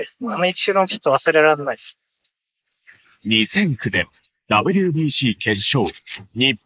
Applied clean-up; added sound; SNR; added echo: neural mask model Resemble Enhance denoiser.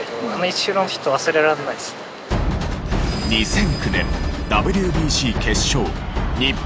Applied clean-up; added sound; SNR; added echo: none; none; none; none.